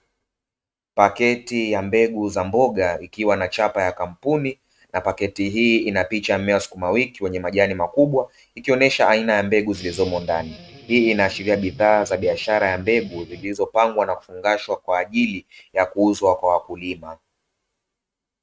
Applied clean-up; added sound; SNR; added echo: neural mask model RNNoise.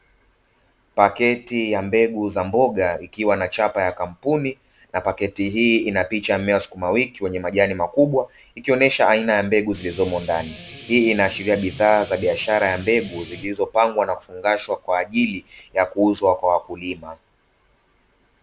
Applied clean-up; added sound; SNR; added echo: none; Guitar; 14 dB; none.